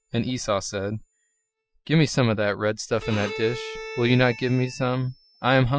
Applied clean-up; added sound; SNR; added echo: classical method Wiener filter.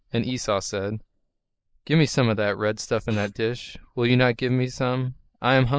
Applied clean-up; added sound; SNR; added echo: neural mask model Resemble Enhance denoiser.